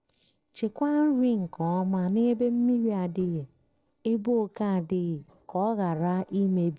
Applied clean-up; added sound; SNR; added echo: neural separator model SepFormer DNS4.